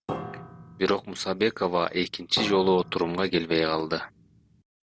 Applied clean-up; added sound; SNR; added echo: none; Piano; 14 dB; none.